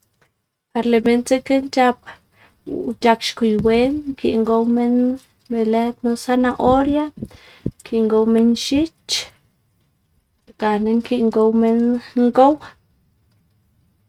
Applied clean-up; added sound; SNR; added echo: neural mask model RNNoise.